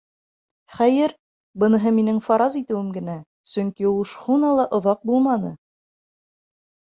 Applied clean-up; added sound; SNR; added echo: none; none; none; none.